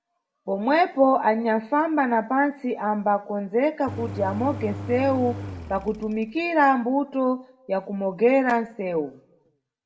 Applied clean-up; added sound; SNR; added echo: none; Engine; 11 dB; reverberation time 0.4 s.